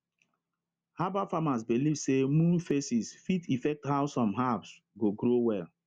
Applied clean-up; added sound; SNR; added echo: none; none; none; none.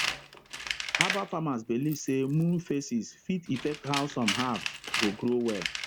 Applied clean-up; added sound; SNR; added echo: none; Tools; 5 dB; none.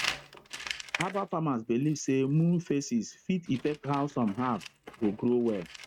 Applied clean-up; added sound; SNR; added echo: neural mask model RNNoise.